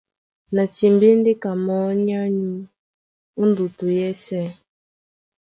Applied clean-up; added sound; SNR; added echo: none; none; none; none.